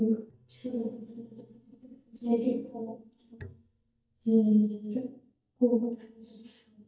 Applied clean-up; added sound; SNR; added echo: neural mask model DeepFilterNet 3.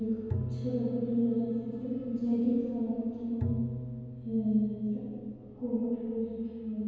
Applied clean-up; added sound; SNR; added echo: none; Bowed string instrument; 8 dB; reverberation time 2.1 s.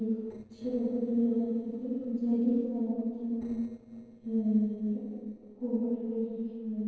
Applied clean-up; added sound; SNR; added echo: neural separator model SepFormer DNS4.